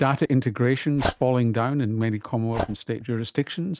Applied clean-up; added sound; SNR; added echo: neural mask model RNNoise.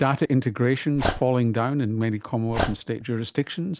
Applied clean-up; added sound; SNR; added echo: none; Dog; 7 dB; none.